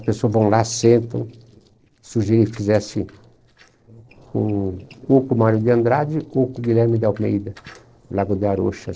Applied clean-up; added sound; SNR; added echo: neural separator model SepFormer DNS4.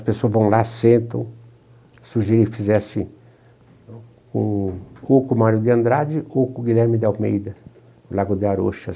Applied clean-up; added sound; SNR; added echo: none; none; none; none.